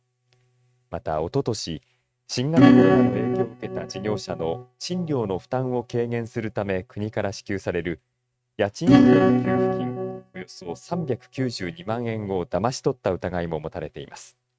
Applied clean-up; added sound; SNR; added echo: neural mask model RNNoise.